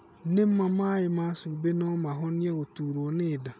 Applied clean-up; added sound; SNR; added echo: none; none; none; none.